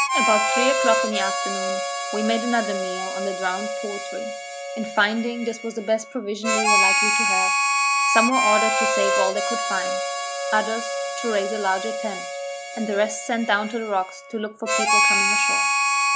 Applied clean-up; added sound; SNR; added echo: none; Harmonica; -3 dB; none.